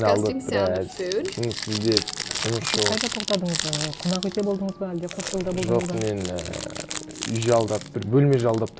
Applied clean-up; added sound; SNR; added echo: none; Crumpling, crinkling; 6 dB; none.